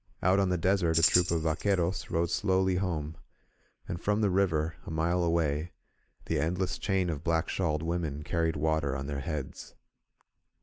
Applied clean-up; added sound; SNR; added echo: none; Tambourine; 7 dB; none.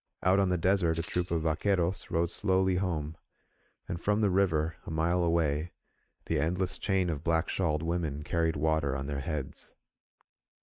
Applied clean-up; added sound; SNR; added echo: neural mask model RNNoise.